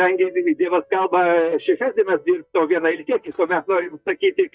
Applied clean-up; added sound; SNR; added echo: neural mask model DeepFilterNet 3.